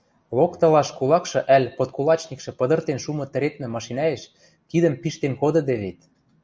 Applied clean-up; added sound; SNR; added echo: none; none; none; none.